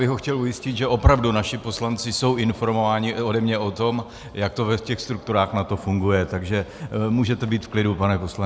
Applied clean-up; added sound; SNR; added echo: none; none; none; none.